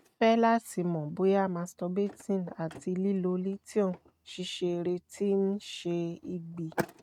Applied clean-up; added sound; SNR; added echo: neural mask model RNNoise.